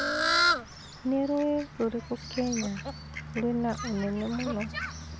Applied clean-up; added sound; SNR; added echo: none; Fowl; 1 dB; none.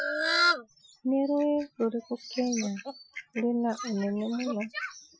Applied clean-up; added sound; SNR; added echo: classical method Wiener filter.